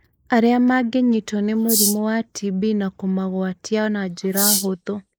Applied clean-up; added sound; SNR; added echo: neural mask model Resemble Enhance denoiser.